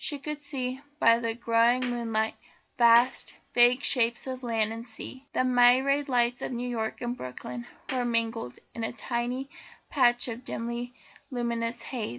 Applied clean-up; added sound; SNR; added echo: none; Clapping; 16 dB; none.